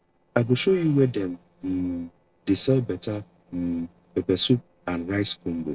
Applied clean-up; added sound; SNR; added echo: neural separator model SepFormer DNS4.